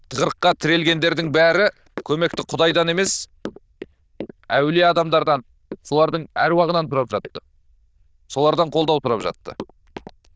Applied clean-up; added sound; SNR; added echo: neural diffusion model UNIVERSE++.